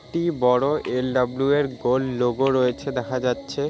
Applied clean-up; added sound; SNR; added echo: none; none; none; none.